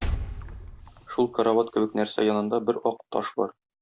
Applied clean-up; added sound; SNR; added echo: none; Liquid; 10 dB; none.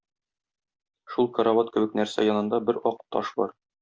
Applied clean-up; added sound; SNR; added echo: none; none; none; none.